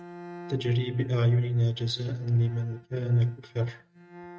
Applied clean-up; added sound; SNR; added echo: neural mask model RNNoise.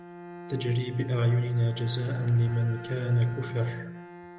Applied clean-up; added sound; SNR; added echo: none; Bowed string instrument; 15 dB; none.